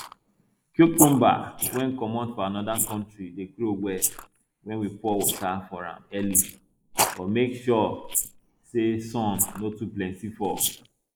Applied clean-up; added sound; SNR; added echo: neural mask model Resemble Enhance denoiser.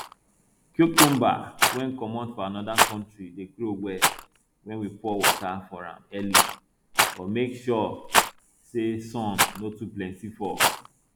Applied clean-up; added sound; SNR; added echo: none; Rattle; -2 dB; none.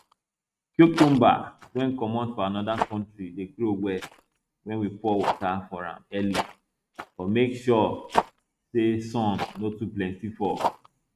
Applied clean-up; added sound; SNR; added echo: neural mask model RNNoise.